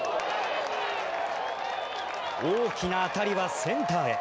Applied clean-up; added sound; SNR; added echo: none; none; none; none.